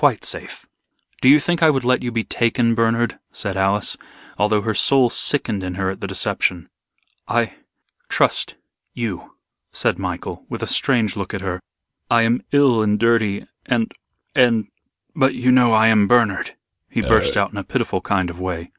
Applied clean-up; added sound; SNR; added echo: none; Burping, eructation; 2 dB; none.